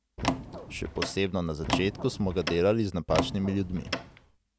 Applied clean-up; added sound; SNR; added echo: none; Door; 5 dB; none.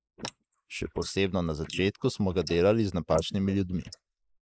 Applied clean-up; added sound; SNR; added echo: neural mask model Resemble Enhance denoiser.